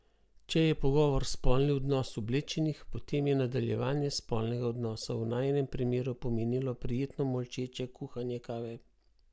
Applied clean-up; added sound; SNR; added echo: none; none; none; none.